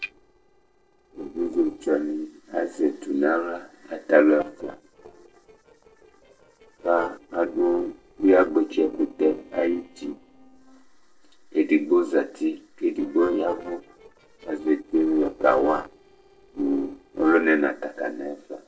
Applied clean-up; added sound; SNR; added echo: neural separator model SepFormer DNS4.